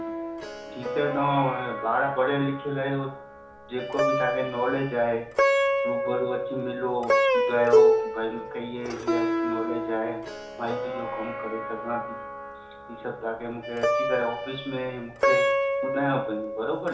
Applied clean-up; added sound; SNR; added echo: none; Plucked string instrument; -2 dB; reverberation time 0.7 s.